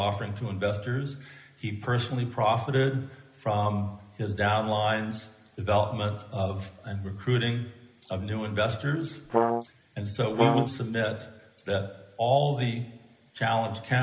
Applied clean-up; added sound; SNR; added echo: none; Brass instrument; -2 dB; reverberation time 0.8 s.